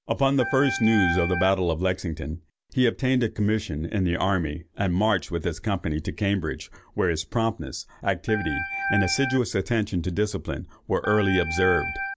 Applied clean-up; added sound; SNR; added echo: none; Organ; 4 dB; none.